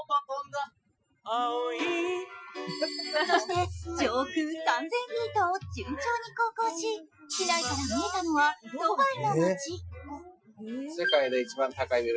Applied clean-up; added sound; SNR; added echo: classical method Wiener filter.